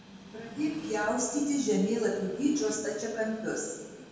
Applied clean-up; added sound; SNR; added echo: none; Train; 17 dB; reverberation time 1.1 s.